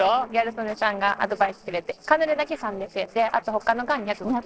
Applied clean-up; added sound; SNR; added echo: neural separator model SepFormer DNS4.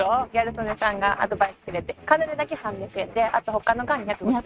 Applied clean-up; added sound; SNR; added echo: neural mask model RNNoise.